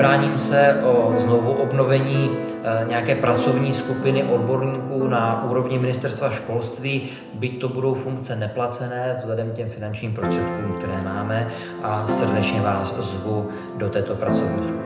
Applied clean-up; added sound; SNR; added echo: none; Keyboard (musical); 5 dB; reverberation time 0.8 s.